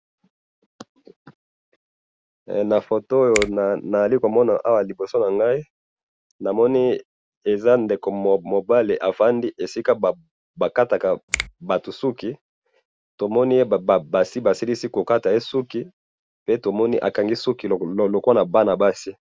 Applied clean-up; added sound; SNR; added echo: none; Finger snapping; 12 dB; none.